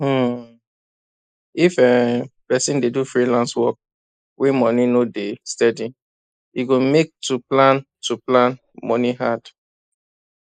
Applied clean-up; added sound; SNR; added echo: neural mask model Resemble Enhance denoiser.